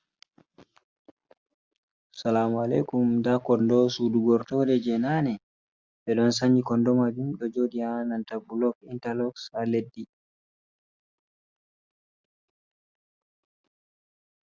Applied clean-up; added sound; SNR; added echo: none; none; none; none.